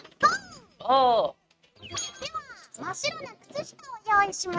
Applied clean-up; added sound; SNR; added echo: neural mask model RNNoise.